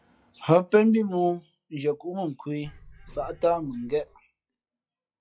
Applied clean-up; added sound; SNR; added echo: classical method log-MMSE.